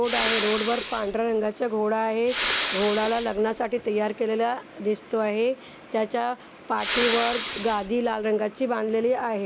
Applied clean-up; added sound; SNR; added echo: none; Respiratory sounds; -2 dB; none.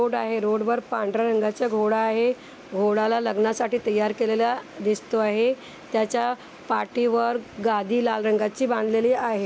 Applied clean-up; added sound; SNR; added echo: none; none; none; none.